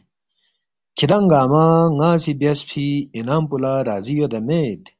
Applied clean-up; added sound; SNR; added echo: none; none; none; none.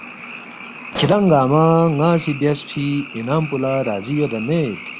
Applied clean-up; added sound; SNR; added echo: none; Explosion + Frog; 15 dB; none.